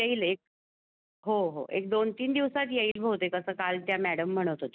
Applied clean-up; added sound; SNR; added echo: none; none; none; none.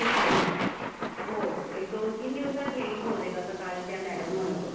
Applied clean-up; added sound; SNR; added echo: none; Thunder / Rain; -1 dB; reverberation time 1.1 s.